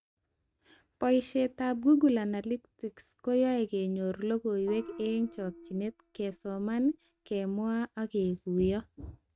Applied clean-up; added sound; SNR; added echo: neural mask model RNNoise.